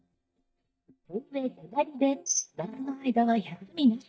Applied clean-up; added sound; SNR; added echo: neural mask model DeepFilterNet 3.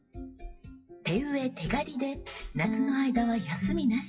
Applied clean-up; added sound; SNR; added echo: classical method WPE with log-MMSE.